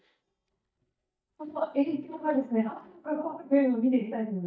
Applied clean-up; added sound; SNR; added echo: neural mask model DeepFilterNet 3.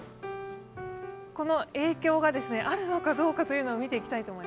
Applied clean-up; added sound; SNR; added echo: none; none; none; none.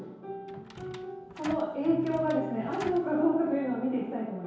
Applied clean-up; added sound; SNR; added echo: none; Door; 16 dB; reverberation time 0.8 s.